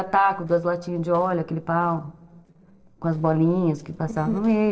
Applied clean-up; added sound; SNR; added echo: neural separator model SepFormer DNS4.